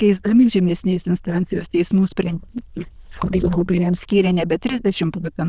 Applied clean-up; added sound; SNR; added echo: neural diffusion model UNIVERSE++.